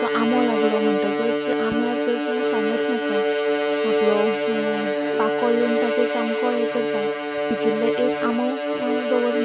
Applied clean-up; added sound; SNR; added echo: none; Bowed string instrument; -3 dB; none.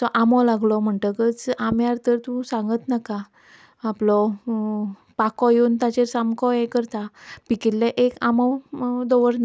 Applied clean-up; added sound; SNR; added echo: none; none; none; none.